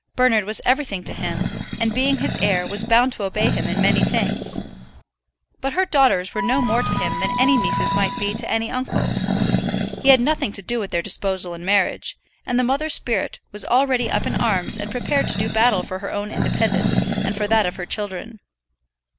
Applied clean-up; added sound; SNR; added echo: none; Animal + Wind instrument, woodwind instrument; 1 dB; none.